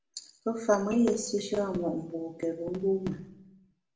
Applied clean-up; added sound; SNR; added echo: none; Doorbell; 19 dB; reverberation time 0.6 s.